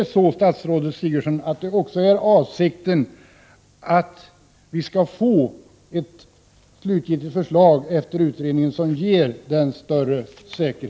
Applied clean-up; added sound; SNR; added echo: none; none; none; none.